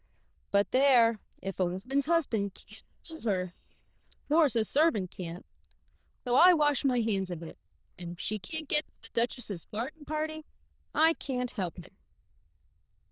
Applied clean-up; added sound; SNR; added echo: neural diffusion model UNIVERSE++.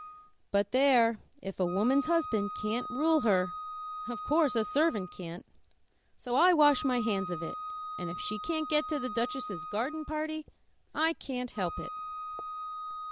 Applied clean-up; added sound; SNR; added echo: none; Wind instrument, woodwind instrument; 10 dB; none.